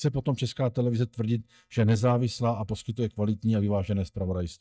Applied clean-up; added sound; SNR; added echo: neural mask model DeepFilterNet 3.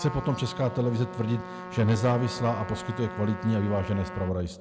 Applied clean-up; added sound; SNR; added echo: none; Trumpet; 12 dB; none.